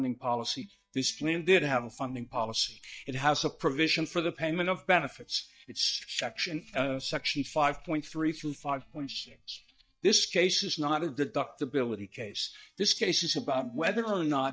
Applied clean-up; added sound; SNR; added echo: neural mask model DeepFilterNet 3.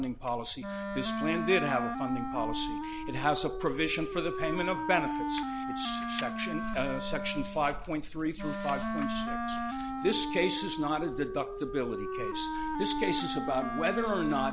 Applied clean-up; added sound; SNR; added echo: none; Wind instrument, woodwind instrument; 3 dB; none.